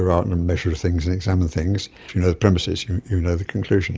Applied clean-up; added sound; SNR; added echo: none; none; none; none.